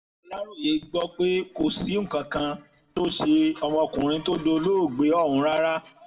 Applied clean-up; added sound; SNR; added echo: none; none; none; reverberation time 0.3 s.